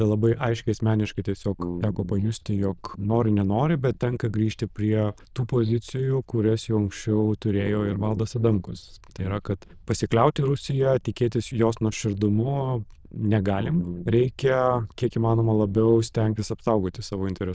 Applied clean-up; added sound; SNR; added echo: neural diffusion model UNIVERSE++.